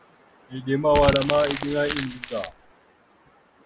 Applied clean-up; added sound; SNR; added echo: none; Crumpling, crinkling; 3 dB; none.